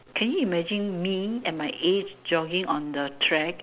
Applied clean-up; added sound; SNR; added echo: none; none; none; none.